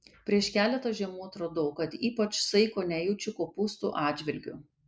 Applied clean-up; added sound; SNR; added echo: none; none; none; none.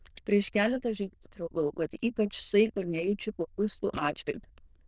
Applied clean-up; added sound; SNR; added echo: neural diffusion model UNIVERSE++.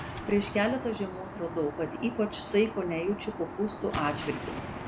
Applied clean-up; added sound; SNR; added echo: none; Aircraft + Explosion; 8 dB; none.